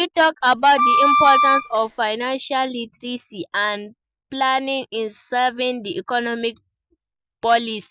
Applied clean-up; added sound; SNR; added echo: none; Wind instrument, woodwind instrument; -4 dB; none.